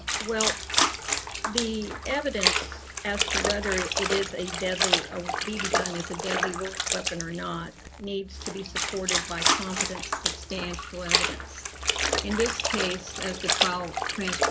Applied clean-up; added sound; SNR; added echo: none; Trickle, dribble / Splash, splatter; -4 dB; none.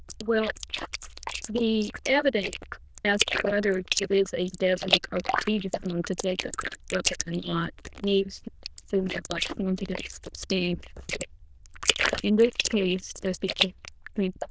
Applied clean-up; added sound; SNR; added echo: neural diffusion model UNIVERSE++.